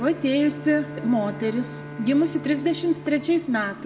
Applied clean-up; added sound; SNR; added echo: none; Bowed string instrument; 14 dB; reverberation time 1.2 s.